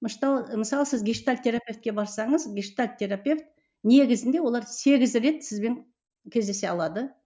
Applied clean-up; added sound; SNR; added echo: none; none; none; none.